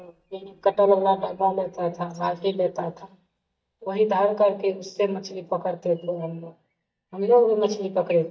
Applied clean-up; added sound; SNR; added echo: neural mask model DeepFilterNet 3.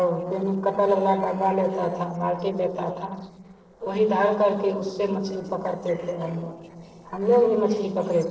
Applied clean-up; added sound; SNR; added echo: neural separator model SepFormer DNS4.